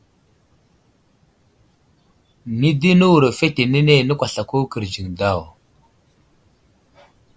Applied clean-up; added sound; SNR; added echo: none; none; none; none.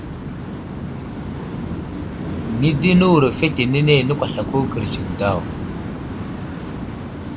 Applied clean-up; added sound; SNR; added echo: none; Waves, surf; 6 dB; none.